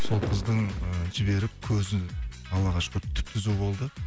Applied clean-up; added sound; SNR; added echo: none; Fireworks; 9 dB; none.